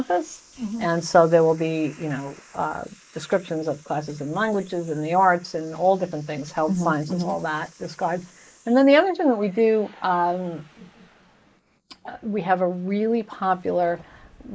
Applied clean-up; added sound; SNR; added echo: neural mask model Resemble Enhance denoiser.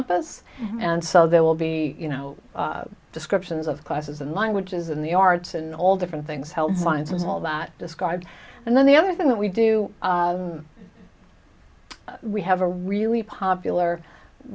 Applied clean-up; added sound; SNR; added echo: none; none; none; none.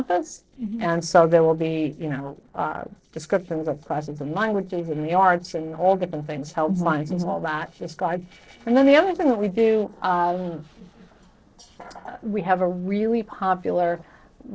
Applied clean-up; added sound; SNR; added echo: neural separator model SepFormer DNS4.